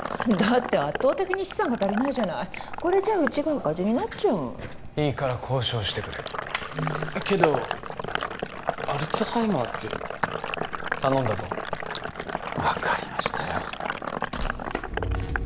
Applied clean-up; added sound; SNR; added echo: none; Sink (filling or washing); 5 dB; none.